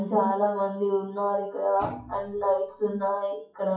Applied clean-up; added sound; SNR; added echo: classical method WPE with log-MMSE.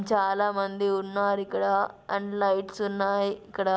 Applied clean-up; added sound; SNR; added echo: none; none; none; none.